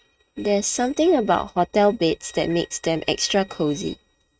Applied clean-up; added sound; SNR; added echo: neural mask model RNNoise.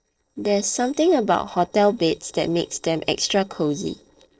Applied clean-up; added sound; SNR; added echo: neural separator model SepFormer DNS4.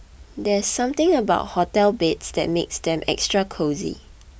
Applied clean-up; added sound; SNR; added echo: none; none; none; none.